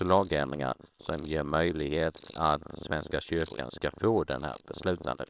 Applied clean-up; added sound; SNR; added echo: neural separator model SepFormer WHAMR!.